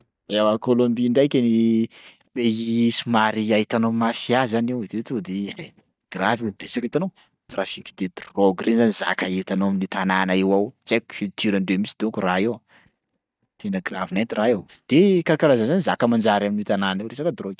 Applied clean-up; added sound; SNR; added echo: neural mask model DeepFilterNet 3.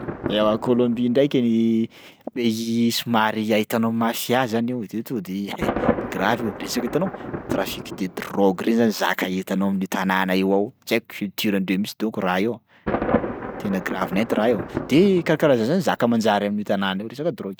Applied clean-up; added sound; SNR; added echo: none; Thunder; 10 dB; none.